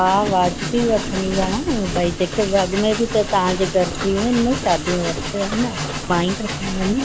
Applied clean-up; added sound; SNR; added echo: none; Train; 6 dB; none.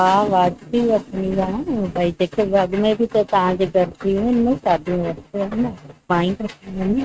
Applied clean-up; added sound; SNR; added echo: neural mask model RNNoise.